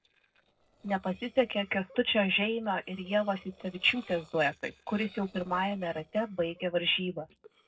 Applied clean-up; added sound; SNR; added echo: neural separator model SepFormer DNS4.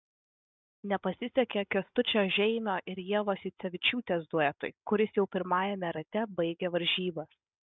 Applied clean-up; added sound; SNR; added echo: none; none; none; none.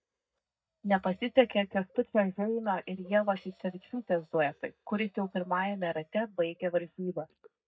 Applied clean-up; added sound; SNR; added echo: neural mask model DeepFilterNet 3.